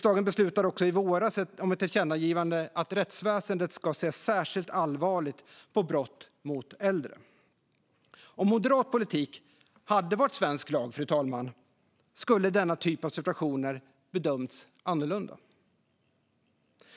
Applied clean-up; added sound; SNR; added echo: none; none; none; none.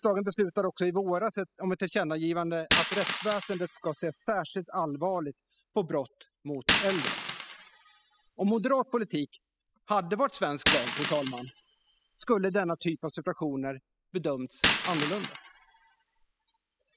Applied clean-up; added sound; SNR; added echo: classical method spectral subtraction.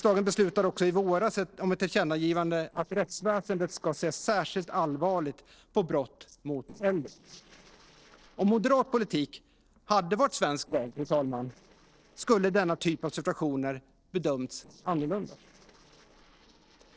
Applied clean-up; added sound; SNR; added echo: neural separator model SepFormer DNS4.